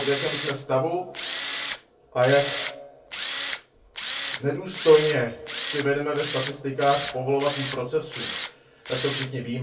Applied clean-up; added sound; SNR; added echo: none; Tools; 6 dB; reverberation time 0.2 s.